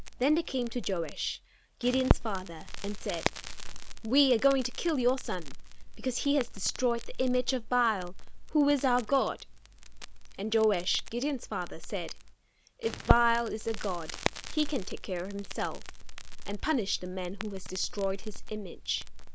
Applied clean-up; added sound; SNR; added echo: none; Crackle; 3 dB; none.